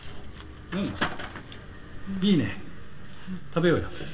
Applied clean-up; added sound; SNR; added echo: none; Drip; 7 dB; reverberation time 2.1 s.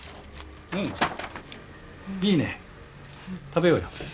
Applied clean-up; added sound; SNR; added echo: none; none; none; none.